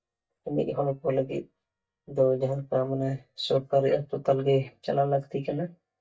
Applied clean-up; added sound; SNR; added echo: neural mask model DeepFilterNet 3.